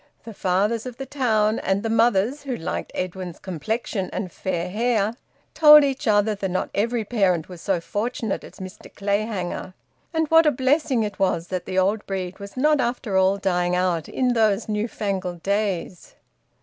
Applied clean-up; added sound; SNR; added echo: none; none; none; none.